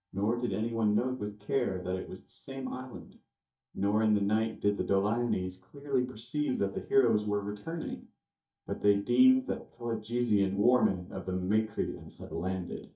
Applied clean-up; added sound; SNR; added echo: neural mask model DeepFilterNet 3.